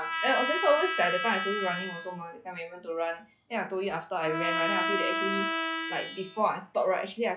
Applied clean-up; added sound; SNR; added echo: classical method log-MMSE.